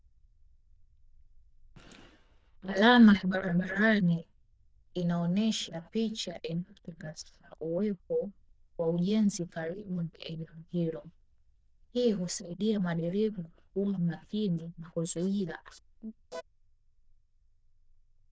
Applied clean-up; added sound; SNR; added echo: neural diffusion model UNIVERSE++.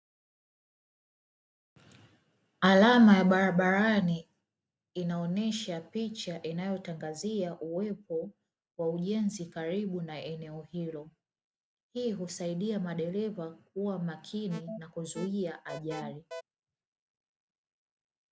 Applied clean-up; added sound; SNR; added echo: none; Alarm; 13 dB; none.